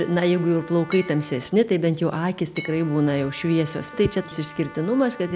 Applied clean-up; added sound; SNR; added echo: none; Glass + Trumpet; 19 dB; none.